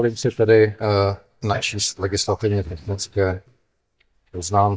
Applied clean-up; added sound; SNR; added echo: neural mask model DeepFilterNet 3.